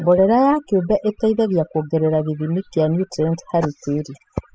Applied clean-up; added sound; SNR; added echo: classical method spectral subtraction.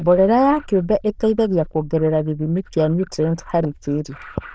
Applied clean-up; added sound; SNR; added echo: neural diffusion model UNIVERSE++.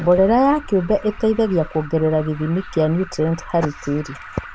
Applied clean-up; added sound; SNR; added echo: none; Alarm; 16 dB; none.